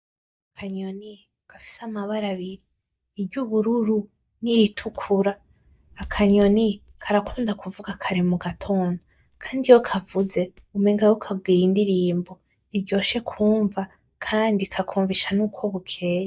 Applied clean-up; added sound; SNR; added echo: neural mask model DeepFilterNet 3.